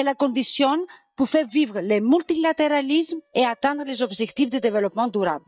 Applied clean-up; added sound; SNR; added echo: neural mask model DeepFilterNet 3.